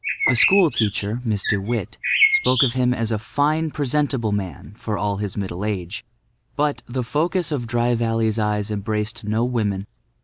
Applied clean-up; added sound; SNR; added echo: none; Bird; 1 dB; none.